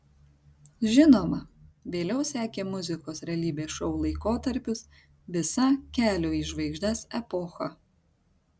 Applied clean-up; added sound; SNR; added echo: none; none; none; none.